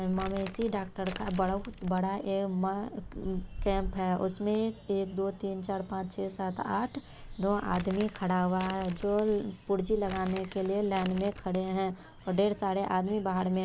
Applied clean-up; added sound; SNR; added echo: none; Gull, seagull + Crumpling, crinkling; 13 dB; none.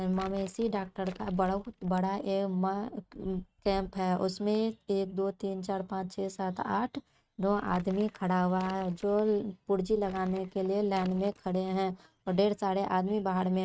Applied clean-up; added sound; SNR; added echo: neural mask model RNNoise.